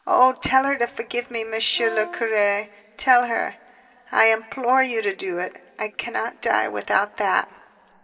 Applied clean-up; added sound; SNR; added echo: none; Brass instrument; 14 dB; reverberation time 1.9 s.